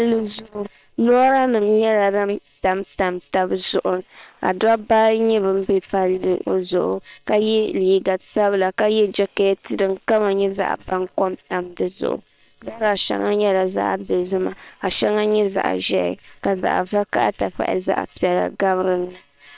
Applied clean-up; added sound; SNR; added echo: neural separator model SepFormer WHAM!.